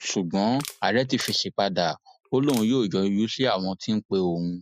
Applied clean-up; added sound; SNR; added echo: classical method Wiener filter.